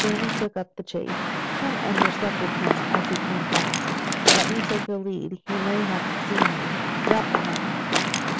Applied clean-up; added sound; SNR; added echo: none; Waves, surf / Wind; -5 dB; none.